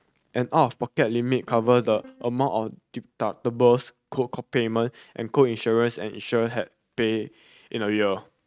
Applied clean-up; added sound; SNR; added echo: neural mask model RNNoise.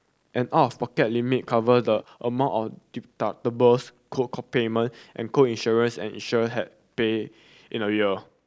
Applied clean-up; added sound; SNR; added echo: neural mask model Resemble Enhance denoiser.